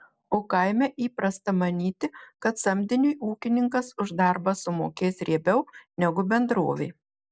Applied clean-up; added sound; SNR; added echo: none; none; none; none.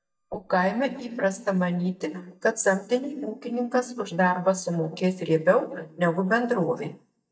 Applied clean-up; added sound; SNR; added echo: neural mask model DeepFilterNet 3.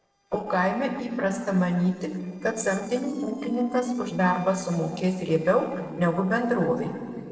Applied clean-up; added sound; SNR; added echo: neural separator model SepFormer DNS4.